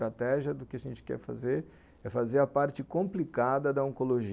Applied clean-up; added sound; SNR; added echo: none; none; none; none.